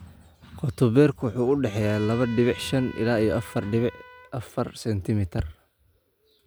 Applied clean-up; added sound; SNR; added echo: none; Trumpet; 19 dB; none.